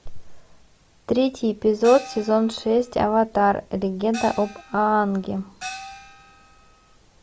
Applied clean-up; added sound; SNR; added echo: none; Gong; 16 dB; none.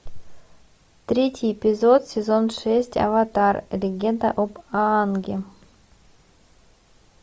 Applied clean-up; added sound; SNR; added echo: none; none; none; none.